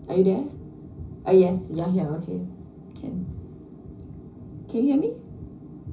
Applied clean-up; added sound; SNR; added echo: none; none; none; reverberation time 0.5 s.